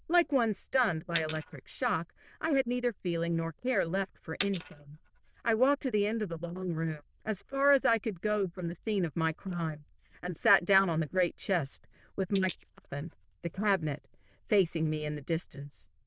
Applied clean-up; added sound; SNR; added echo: neural diffusion model UNIVERSE++.